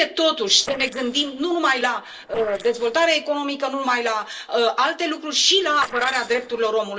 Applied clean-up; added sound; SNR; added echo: neural separator model SepFormer DNS4.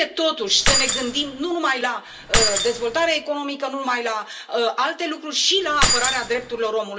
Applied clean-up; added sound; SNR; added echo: none; Keys jangling; 0 dB; reverberation time 0.2 s.